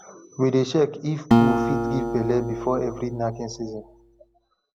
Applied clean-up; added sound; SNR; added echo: none; Acoustic guitar; -1 dB; none.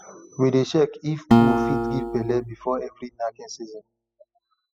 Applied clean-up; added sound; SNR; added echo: classical method spectral subtraction.